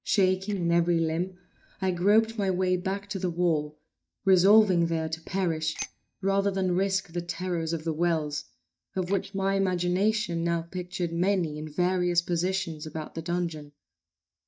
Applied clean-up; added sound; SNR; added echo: neural mask model DeepFilterNet 3.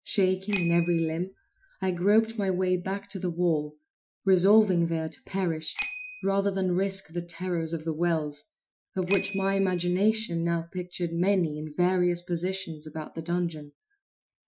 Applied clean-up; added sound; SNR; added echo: classical method Wiener filter.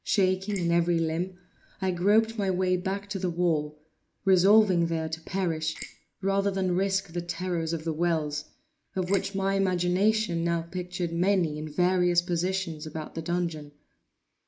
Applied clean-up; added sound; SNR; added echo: neural mask model Resemble Enhance denoiser.